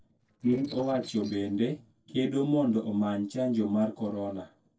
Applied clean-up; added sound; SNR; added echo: neural separator model SepFormer DNS4.